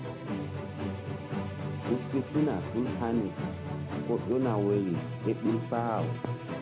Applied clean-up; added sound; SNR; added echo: none; Musical instrument; 3 dB; none.